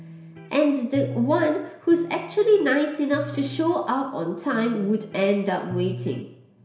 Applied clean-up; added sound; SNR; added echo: none; Electric guitar; 14 dB; reverberation time 0.7 s.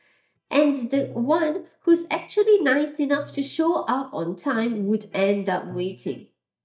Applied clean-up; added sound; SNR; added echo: neural mask model DeepFilterNet 3.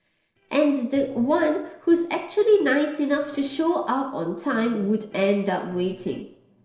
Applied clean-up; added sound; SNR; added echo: neural separator model SepFormer DNS4.